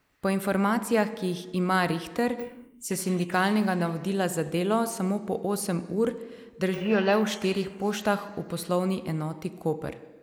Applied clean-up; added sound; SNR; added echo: neural mask model Resemble Enhance denoiser.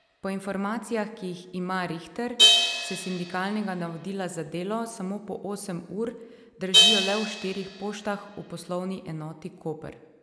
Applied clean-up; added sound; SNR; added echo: none; Crash cymbal; -3 dB; none.